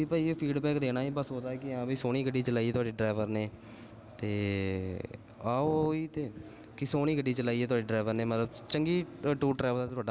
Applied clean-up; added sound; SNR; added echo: none; none; none; none.